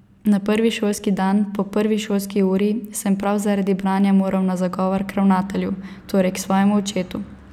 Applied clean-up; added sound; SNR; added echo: none; none; none; none.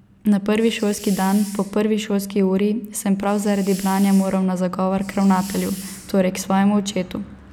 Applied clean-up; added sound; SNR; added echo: none; Hiss; 19 dB; none.